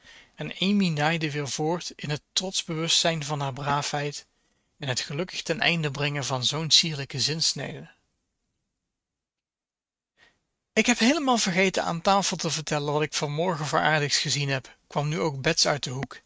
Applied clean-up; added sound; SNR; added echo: neural mask model RNNoise.